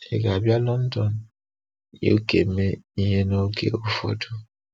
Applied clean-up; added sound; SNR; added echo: none; none; none; none.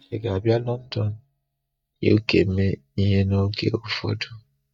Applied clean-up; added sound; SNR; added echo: neural mask model DeepFilterNet 3.